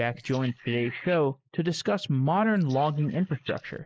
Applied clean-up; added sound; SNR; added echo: neural mask model Resemble Enhance denoiser.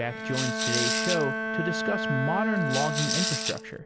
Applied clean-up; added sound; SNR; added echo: none; Bowed string instrument + Rattle / Rattle (instrument); -1 dB; none.